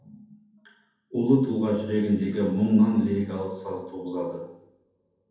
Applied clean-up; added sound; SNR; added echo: none; none; none; reverberation time 0.9 s.